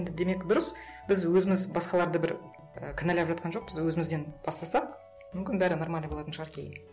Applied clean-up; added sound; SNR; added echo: none; none; none; none.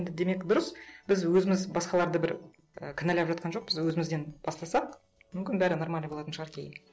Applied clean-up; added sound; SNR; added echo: neural separator model SepFormer DNS4.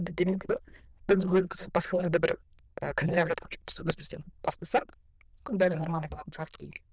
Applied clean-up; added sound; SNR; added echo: neural diffusion model UNIVERSE++.